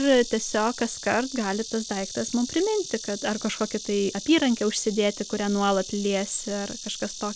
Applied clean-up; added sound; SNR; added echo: none; Insect; 12 dB; none.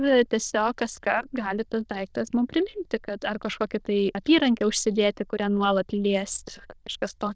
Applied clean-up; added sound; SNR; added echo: neural diffusion model UNIVERSE++.